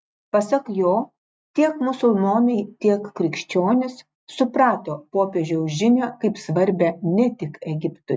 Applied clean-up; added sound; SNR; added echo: none; none; none; none.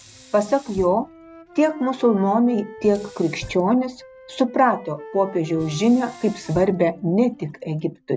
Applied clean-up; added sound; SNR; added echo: none; Wind instrument, woodwind instrument + Sink (filling or washing); 20 dB; none.